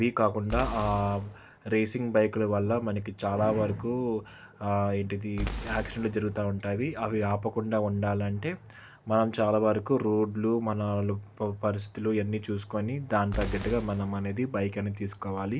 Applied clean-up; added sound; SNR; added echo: none; Boom; 10 dB; none.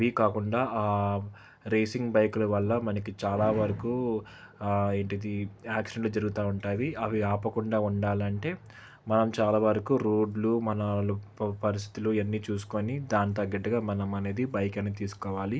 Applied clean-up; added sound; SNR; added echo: none; none; none; none.